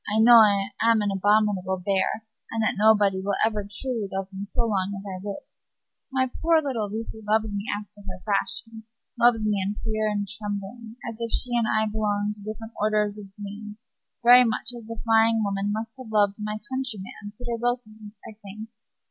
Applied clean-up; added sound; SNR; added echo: none; none; none; none.